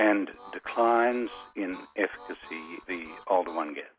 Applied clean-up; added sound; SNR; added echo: none; Harmonica; 20 dB; none.